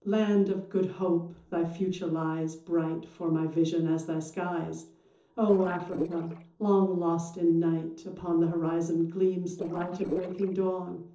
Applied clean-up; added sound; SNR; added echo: neural separator model SepFormer DNS4.